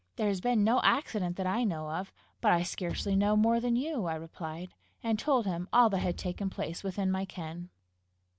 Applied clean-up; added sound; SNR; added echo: none; Bass drum / Thump, thud; 15 dB; none.